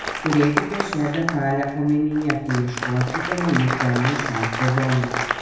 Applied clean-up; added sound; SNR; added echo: none; Applause; 5 dB; reverberation time 1.0 s.